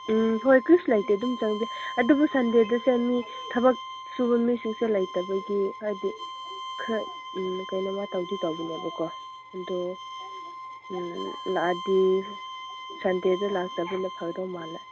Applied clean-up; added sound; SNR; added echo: none; Bowed string instrument; 12 dB; none.